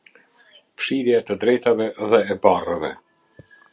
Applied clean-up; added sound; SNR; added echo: none; none; none; none.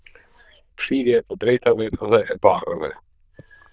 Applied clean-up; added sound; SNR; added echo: neural diffusion model UNIVERSE++.